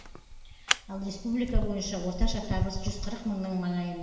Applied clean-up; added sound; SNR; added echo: none; Camera; -1 dB; reverberation time 1.1 s.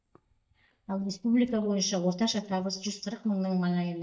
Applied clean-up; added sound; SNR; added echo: neural mask model DeepFilterNet 3.